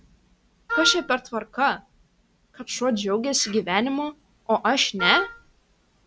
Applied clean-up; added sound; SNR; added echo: none; Wind instrument, woodwind instrument; 2 dB; none.